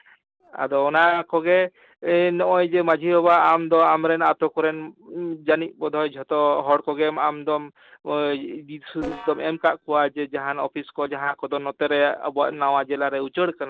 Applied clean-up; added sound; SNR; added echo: neural separator model SepFormer DNS4.